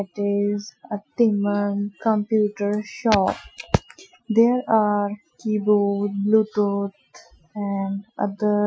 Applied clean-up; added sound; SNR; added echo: classical method Wiener filter.